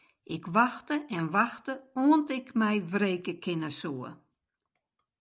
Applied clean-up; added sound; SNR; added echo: none; none; none; none.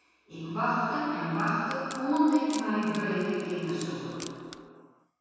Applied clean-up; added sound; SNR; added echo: none; Wood; 19 dB; reverberation time 2.2 s.